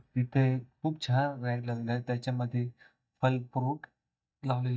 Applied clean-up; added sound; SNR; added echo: neural mask model DeepFilterNet 3.